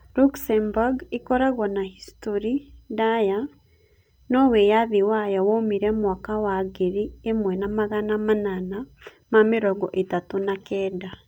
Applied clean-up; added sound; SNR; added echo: none; none; none; none.